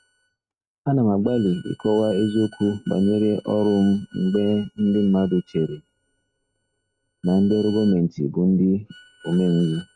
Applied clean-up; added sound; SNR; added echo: neural mask model RNNoise.